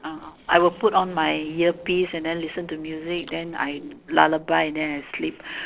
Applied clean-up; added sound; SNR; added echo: neural separator model SepFormer DNS4.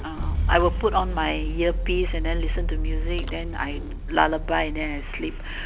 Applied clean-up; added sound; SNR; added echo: none; Rattle / Engine starting / Car; 0 dB; none.